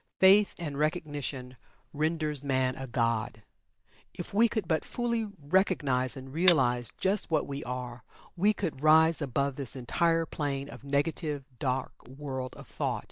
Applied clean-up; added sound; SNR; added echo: neural mask model DeepFilterNet 3.